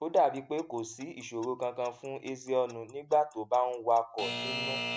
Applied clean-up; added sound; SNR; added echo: none; Alarm / Clock; 10 dB; none.